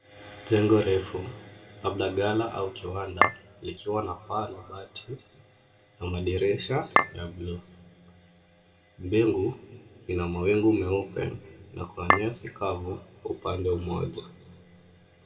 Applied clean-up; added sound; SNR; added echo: none; Chink, clink; -4 dB; reverberation time 1.6 s.